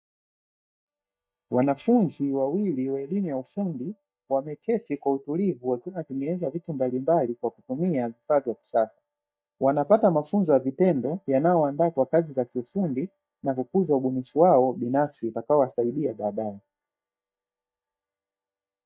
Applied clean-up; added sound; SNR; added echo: neural mask model DeepFilterNet 3.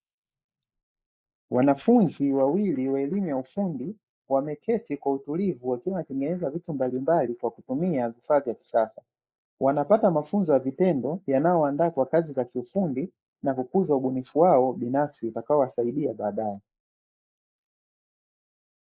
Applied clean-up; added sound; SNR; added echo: neural mask model Resemble Enhance denoiser.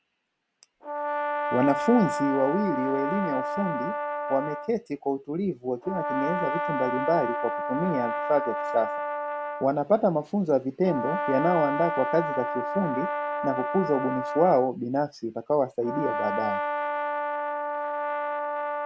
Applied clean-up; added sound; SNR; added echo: none; Brass instrument; 3 dB; none.